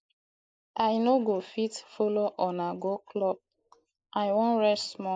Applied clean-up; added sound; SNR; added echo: neural mask model Resemble Enhance denoiser.